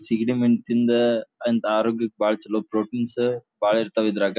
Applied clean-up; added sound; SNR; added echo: none; none; none; none.